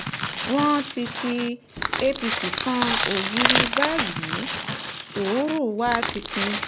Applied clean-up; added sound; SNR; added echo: none; Crushing; 1 dB; none.